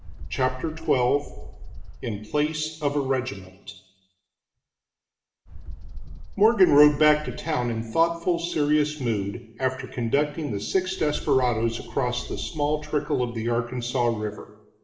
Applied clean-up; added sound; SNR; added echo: none; Bird; 13 dB; reverberation time 0.8 s.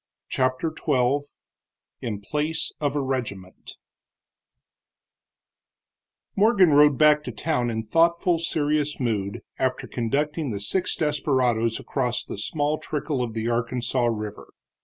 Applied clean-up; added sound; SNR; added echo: none; none; none; none.